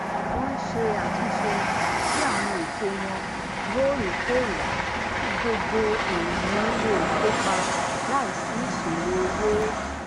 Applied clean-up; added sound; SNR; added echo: none; Train; -3 dB; none.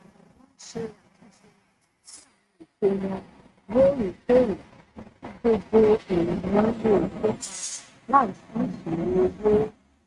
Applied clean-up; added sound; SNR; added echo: neural mask model RNNoise.